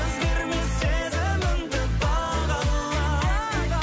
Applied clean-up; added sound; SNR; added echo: none; none; none; none.